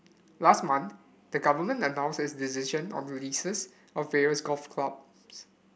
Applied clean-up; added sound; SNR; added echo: none; none; none; none.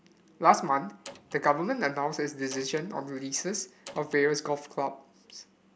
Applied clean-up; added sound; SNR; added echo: none; Door; 18 dB; none.